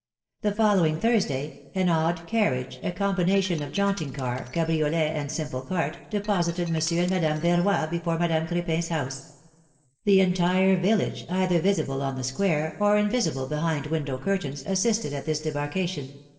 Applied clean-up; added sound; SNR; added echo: neural separator model SepFormer DNS4.